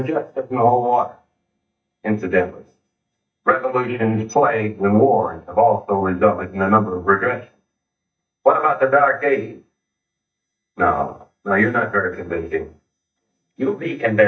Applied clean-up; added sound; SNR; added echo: neural mask model DeepFilterNet 3.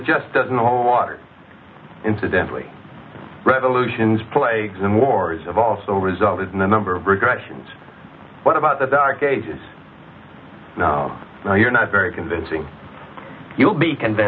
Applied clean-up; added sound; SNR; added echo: none; none; none; none.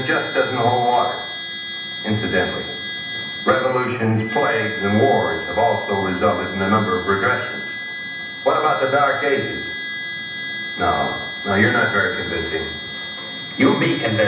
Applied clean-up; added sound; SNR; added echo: none; Harmonica; 6 dB; reverberation time 0.8 s.